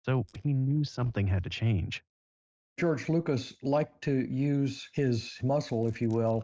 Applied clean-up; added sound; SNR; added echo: neural mask model DeepFilterNet 3.